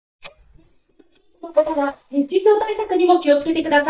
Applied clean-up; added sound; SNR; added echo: neural mask model DeepFilterNet 3.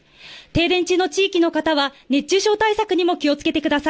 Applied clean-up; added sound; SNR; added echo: none; none; none; none.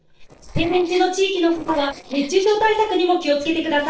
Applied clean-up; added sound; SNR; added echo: neural separator model SepFormer DNS4.